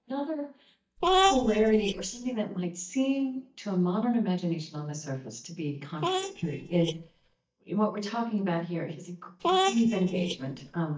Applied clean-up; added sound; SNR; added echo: neural mask model DeepFilterNet 3.